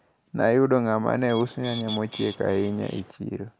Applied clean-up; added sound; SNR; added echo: none; Bird; 15 dB; none.